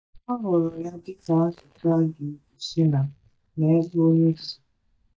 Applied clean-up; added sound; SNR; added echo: neural mask model DeepFilterNet 3.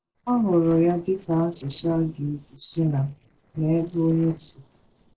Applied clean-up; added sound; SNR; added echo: neural separator model SepFormer DNS4.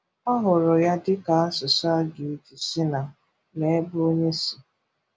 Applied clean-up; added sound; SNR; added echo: none; none; none; none.